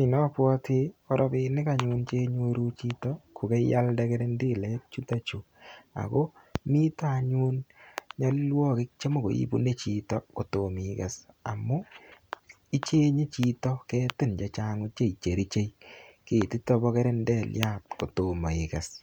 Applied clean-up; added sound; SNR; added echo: none; none; none; none.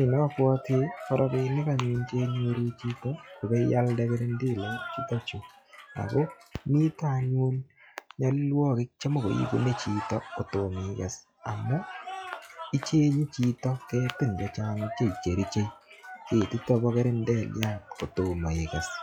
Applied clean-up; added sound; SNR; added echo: classical method log-MMSE.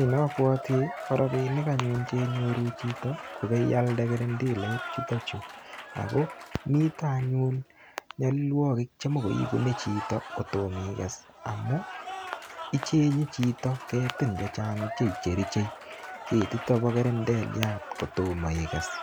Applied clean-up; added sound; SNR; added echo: none; Applause / Cheering; 12 dB; none.